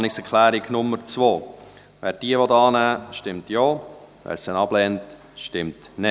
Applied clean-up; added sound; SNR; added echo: none; none; none; none.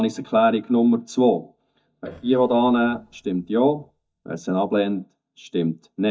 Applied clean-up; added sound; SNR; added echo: neural mask model DeepFilterNet 3.